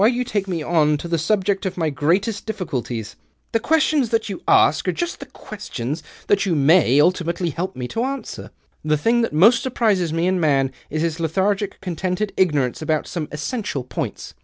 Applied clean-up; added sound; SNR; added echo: none; none; none; none.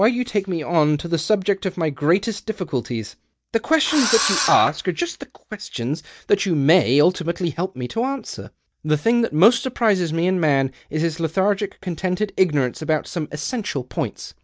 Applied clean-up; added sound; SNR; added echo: neural mask model DeepFilterNet 3.